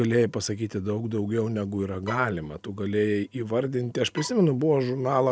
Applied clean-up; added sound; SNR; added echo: none; Bowed string instrument; 19 dB; none.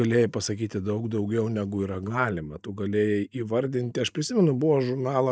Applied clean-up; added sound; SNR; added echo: neural mask model DeepFilterNet 3.